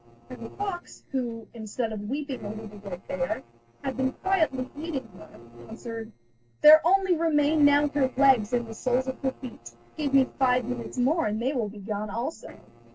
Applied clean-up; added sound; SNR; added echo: neural separator model SepFormer DNS4.